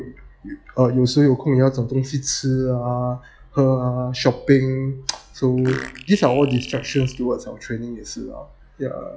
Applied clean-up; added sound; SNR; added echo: classical method log-MMSE.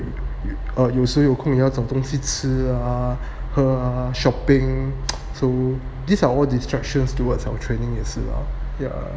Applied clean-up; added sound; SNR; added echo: none; none; none; none.